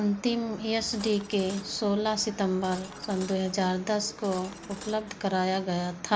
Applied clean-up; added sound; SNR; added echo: none; Cutlery, silverware; 19 dB; none.